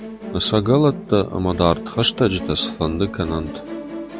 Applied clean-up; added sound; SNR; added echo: none; Musical instrument; 11 dB; none.